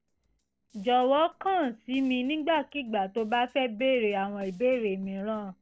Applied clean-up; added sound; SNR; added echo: neural separator model SepFormer DNS4.